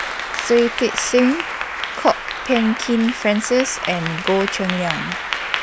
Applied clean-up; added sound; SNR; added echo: none; Applause / Clapping; 6 dB; none.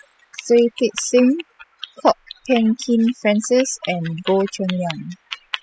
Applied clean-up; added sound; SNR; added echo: classical method spectral subtraction.